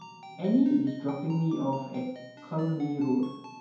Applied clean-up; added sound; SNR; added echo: none; Ringtone; 19 dB; reverberation time 0.9 s.